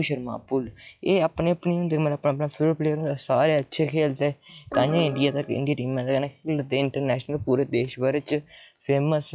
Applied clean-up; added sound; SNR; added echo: classical method log-MMSE.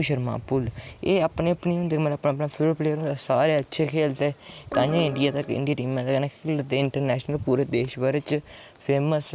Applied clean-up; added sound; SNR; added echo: none; Organ; 8 dB; none.